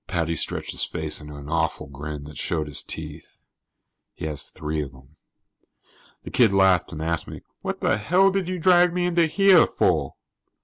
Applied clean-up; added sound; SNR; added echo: none; none; none; none.